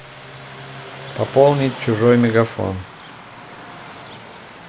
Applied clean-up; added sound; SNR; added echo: none; Car passing by; 14 dB; none.